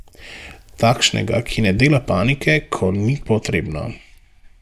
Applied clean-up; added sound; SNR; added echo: neural mask model DeepFilterNet 3.